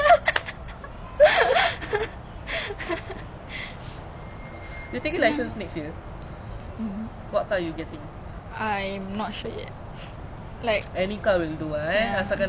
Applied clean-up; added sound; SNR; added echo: none; none; none; none.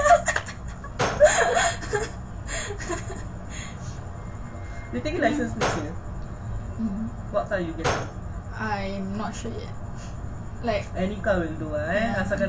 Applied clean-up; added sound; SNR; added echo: none; Gunshot, gunfire; 8 dB; reverberation time 0.2 s.